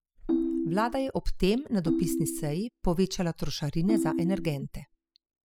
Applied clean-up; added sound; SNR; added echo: classical method spectral subtraction.